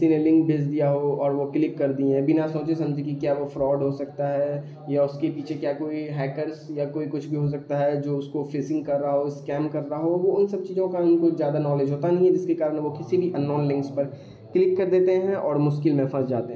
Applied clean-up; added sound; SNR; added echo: none; none; none; none.